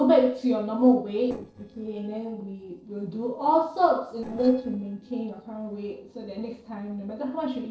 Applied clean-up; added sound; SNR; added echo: neural separator model SepFormer DNS4.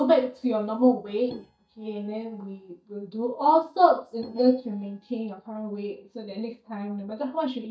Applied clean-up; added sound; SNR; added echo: neural mask model DeepFilterNet 3.